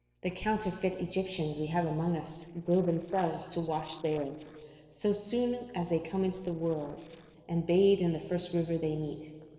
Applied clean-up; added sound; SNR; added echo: neural separator model SepFormer DNS4.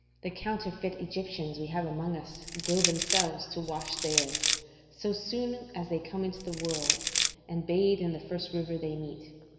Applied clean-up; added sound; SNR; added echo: none; Crushing; -3 dB; reverberation time 2.7 s.